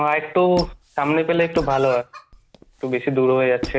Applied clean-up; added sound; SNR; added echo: none; Squeak + Chicken, rooster; 15 dB; none.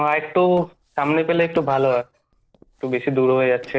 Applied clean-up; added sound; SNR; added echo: neural separator model SepFormer DNS4.